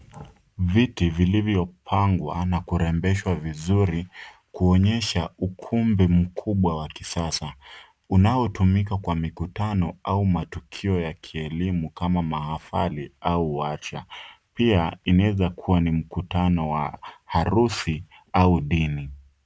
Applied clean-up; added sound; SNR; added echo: none; none; none; none.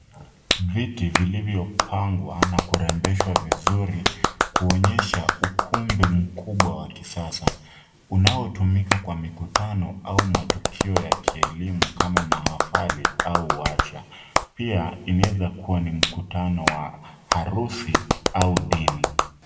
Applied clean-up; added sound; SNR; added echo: none; Clapping; 0 dB; reverberation time 0.9 s.